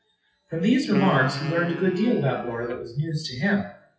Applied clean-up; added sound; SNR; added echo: classical method WPE with log-MMSE.